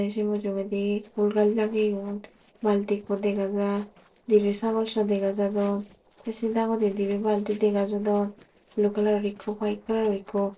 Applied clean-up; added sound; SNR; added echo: neural separator model SepFormer DNS4.